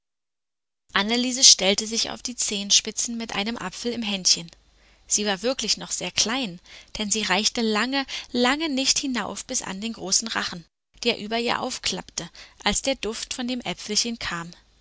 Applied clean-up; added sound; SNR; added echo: none; none; none; none.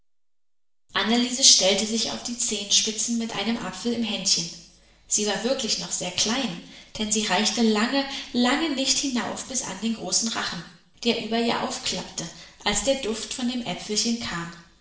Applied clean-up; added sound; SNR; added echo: none; none; none; reverberation time 0.7 s.